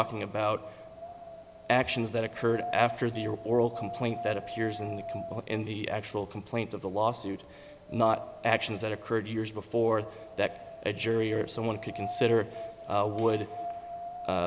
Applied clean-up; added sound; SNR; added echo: none; Wind; 12 dB; none.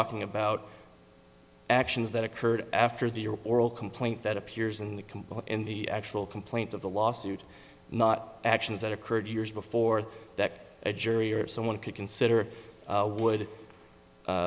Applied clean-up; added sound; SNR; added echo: none; none; none; none.